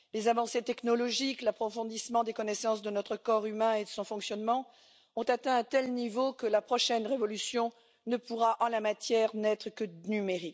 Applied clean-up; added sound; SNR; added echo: none; none; none; none.